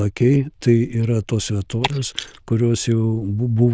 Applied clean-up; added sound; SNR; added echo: neural diffusion model UNIVERSE++.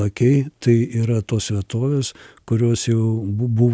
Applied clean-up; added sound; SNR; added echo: none; none; none; none.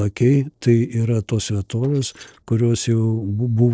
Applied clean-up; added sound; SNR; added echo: neural separator model SepFormer DNS4.